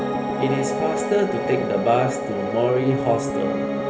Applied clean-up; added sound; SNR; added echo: none; Piano; 1 dB; none.